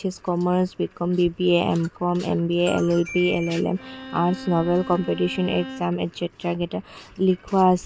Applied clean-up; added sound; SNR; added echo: none; Bowed string instrument; 15 dB; none.